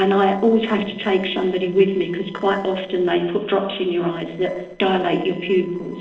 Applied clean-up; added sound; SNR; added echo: neural separator model SepFormer DNS4.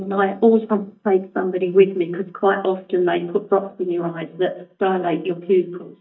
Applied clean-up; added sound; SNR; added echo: neural mask model DeepFilterNet 3.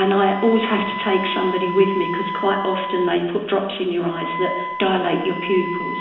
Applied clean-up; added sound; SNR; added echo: none; Wind instrument, woodwind instrument; 8 dB; reverberation time 1.0 s.